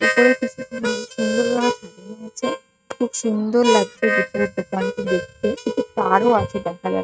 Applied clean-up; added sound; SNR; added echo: neural mask model RNNoise.